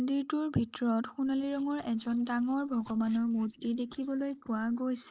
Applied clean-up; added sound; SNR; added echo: neural mask model Resemble Enhance denoiser.